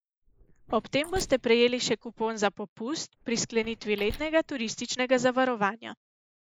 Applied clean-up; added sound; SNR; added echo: neural mask model Resemble Enhance denoiser.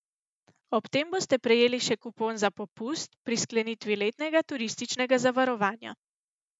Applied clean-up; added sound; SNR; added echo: none; none; none; none.